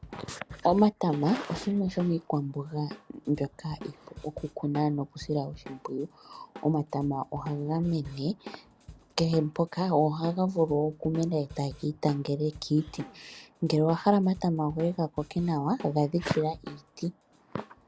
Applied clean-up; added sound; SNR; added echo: none; Cough + Drum kit; 19 dB; none.